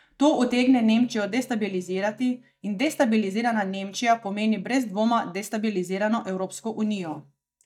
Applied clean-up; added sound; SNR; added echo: neural mask model DeepFilterNet 3.